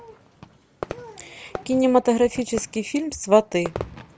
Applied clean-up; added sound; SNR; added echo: none; Fireworks; 15 dB; none.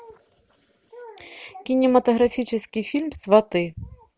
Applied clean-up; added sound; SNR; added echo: none; none; none; none.